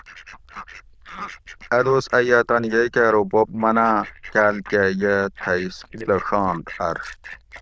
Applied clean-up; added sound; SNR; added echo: neural diffusion model UNIVERSE++.